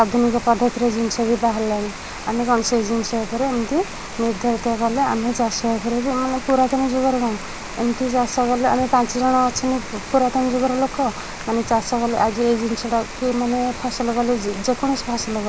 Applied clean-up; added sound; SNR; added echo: none; Rain; 11 dB; none.